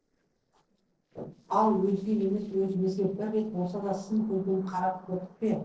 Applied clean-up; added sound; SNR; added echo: neural separator model SepFormer DNS4.